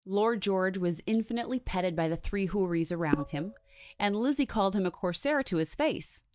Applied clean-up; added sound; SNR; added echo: neural mask model DeepFilterNet 3.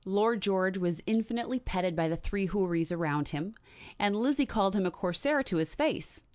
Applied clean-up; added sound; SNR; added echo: none; none; none; none.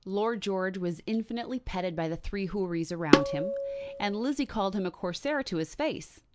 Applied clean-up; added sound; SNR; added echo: none; Tabla; -5 dB; none.